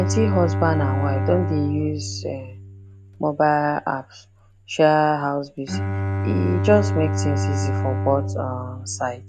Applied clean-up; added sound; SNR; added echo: none; Bowed string instrument; 2 dB; none.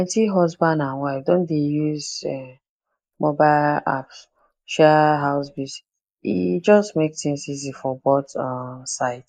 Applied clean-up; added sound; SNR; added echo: neural mask model Resemble Enhance denoiser.